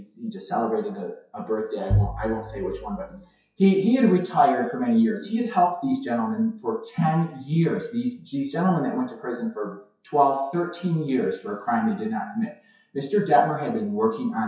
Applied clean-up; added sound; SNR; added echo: classical method WPE with log-MMSE.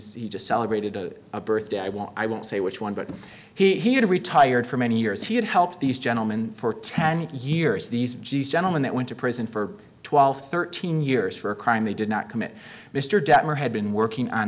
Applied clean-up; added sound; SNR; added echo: none; none; none; none.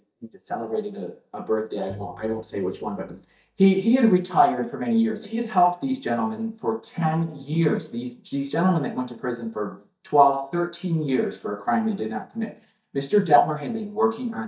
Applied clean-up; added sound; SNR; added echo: neural mask model DeepFilterNet 3.